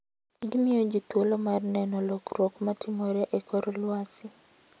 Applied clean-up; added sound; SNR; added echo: none; none; none; none.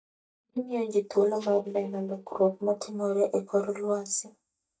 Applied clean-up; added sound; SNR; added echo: neural mask model DeepFilterNet 3.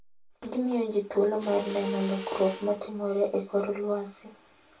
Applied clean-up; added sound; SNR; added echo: none; Mechanisms; 12 dB; reverberation time 0.2 s.